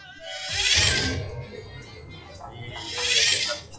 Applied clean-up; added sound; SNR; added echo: classical method log-MMSE.